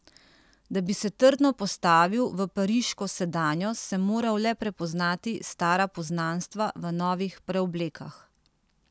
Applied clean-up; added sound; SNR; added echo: none; none; none; none.